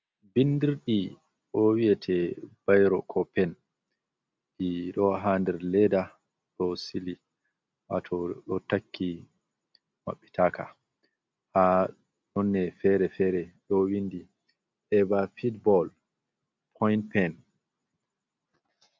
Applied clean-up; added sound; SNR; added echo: none; none; none; none.